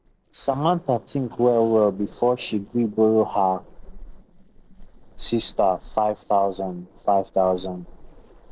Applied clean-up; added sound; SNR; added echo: neural separator model SepFormer DNS4.